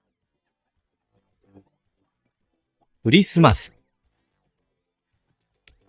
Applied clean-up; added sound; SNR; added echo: neural mask model DeepFilterNet 3.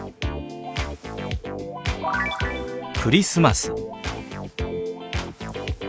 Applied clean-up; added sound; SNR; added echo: none; none; none; none.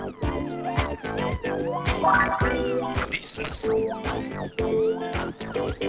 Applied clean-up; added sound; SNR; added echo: neural separator model SepFormer DNS4.